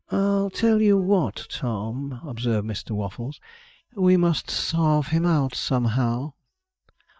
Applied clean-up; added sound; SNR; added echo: neural mask model DeepFilterNet 3.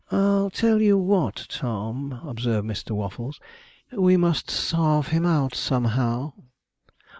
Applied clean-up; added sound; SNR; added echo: neural mask model Resemble Enhance denoiser.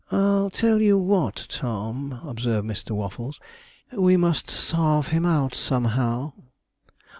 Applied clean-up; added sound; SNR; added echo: none; none; none; none.